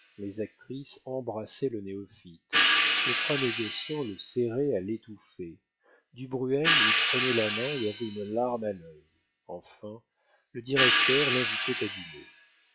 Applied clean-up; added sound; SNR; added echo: classical method log-MMSE.